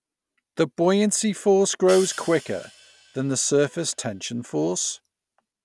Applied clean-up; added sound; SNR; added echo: none; Hi-hat; 18 dB; none.